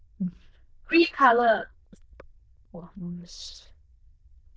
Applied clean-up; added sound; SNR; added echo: neural diffusion model UNIVERSE++.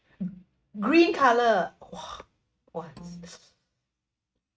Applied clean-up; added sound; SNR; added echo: neural mask model RNNoise.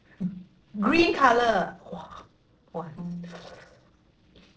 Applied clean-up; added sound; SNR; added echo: neural separator model SepFormer DNS4.